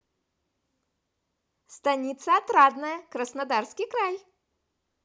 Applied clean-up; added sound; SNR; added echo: none; none; none; none.